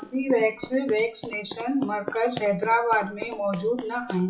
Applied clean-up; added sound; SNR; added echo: classical method WPE with log-MMSE.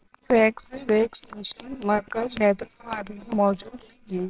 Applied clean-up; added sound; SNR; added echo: neural separator model SepFormer WHAMR!.